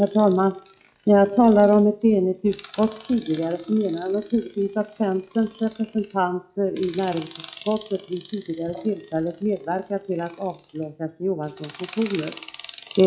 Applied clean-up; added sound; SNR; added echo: classical method log-MMSE.